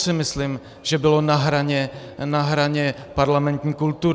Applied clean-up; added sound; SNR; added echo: none; none; none; none.